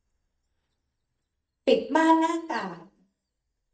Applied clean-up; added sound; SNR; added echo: neural mask model DeepFilterNet 3.